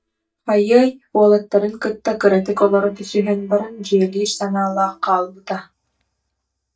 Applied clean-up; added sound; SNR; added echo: neural mask model DeepFilterNet 3.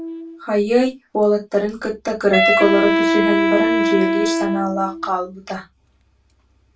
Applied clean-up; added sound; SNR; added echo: none; Wind instrument, woodwind instrument; 0 dB; reverberation time 0.2 s.